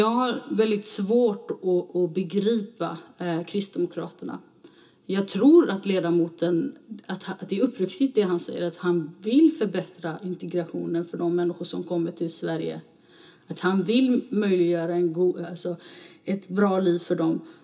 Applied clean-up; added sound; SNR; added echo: none; none; none; reverberation time 0.2 s.